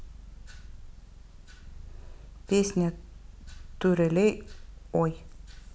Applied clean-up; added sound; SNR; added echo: none; Purr; 14 dB; none.